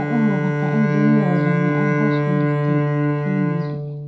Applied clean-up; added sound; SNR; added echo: none; Bowed string instrument; -3 dB; reverberation time 0.7 s.